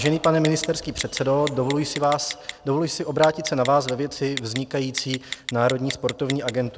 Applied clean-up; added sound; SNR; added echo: none; Telephone; 13 dB; none.